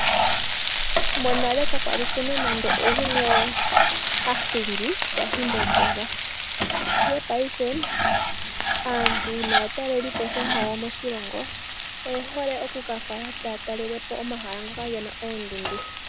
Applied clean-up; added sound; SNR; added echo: none; Frying (food); -5 dB; none.